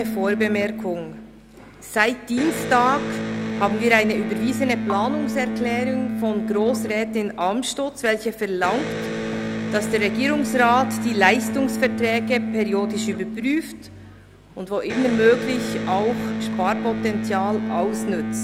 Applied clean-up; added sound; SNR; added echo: none; Electric guitar; 4 dB; none.